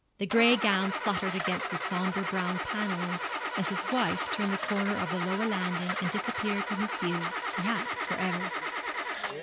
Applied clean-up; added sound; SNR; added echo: none; Rattle (instrument) + Engine starting / Car; 1 dB; none.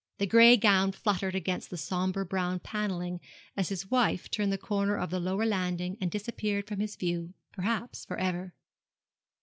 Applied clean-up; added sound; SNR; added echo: none; none; none; none.